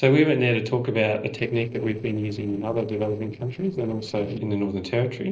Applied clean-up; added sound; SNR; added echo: neural separator model SepFormer DNS4.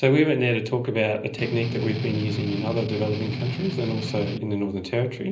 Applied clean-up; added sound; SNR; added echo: none; Strum; 6 dB; reverberation time 0.5 s.